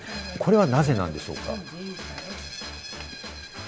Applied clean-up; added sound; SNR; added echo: none; Screech; 14 dB; none.